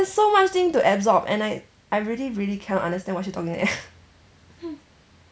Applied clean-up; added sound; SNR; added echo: none; none; none; none.